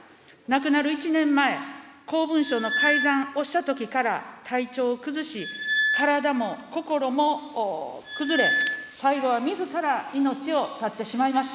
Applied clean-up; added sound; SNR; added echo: none; Squeak; 2 dB; none.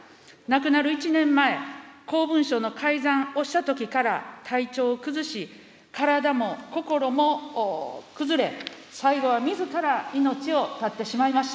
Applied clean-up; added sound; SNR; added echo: none; none; none; none.